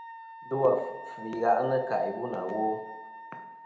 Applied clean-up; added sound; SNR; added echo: none; Wind instrument, woodwind instrument; 14 dB; reverberation time 0.8 s.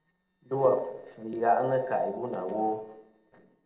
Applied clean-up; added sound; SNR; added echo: neural separator model SepFormer DNS4.